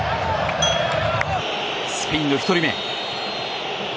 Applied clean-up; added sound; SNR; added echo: none; Glass; 9 dB; none.